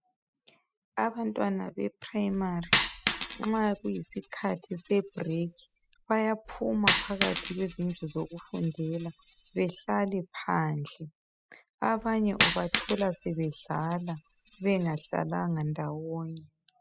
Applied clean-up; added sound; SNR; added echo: classical method spectral subtraction.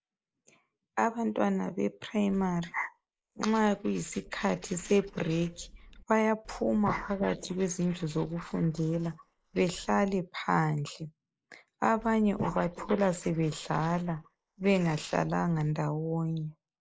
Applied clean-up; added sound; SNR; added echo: neural mask model Resemble Enhance denoiser.